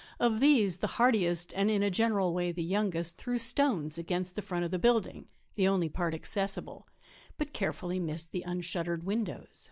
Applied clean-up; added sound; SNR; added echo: neural mask model Resemble Enhance denoiser.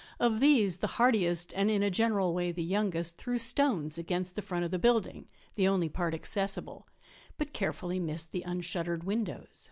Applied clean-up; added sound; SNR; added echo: none; none; none; none.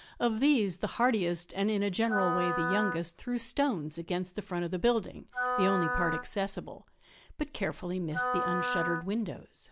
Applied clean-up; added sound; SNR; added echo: none; Wind instrument, woodwind instrument; 3 dB; none.